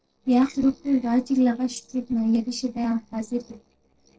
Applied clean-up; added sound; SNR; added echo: neural separator model SepFormer DNS4.